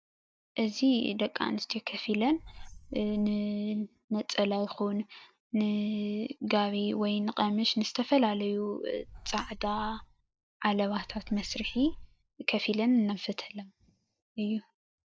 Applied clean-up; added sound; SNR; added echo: neural mask model DeepFilterNet 3.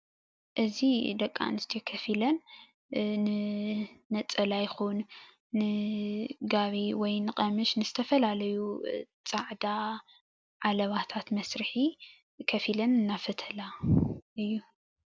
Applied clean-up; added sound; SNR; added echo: none; none; none; none.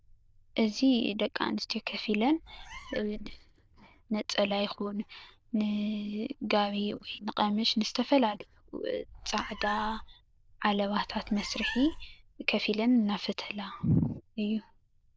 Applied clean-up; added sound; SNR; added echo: neural diffusion model UNIVERSE++.